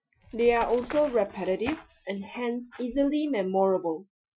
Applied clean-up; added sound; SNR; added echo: classical method Wiener filter.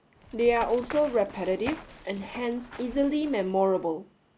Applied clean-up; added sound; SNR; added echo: none; Run; 16 dB; none.